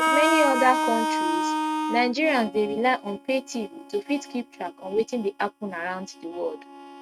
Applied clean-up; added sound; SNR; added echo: neural mask model RNNoise.